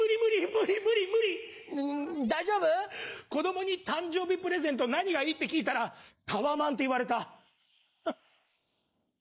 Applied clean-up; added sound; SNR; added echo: neural mask model Resemble Enhance denoiser.